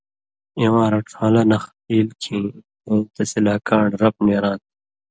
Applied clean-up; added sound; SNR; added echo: none; none; none; none.